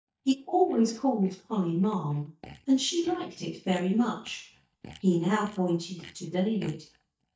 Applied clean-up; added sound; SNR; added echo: neural mask model DeepFilterNet 3.